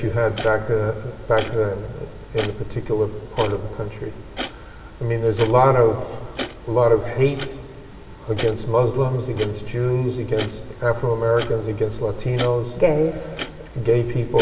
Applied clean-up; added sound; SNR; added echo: none; Clock; 15 dB; reverberation time 2.5 s.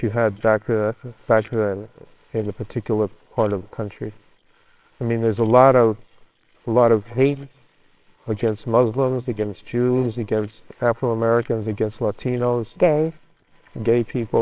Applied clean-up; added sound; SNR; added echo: neural separator model SepFormer WHAMR!.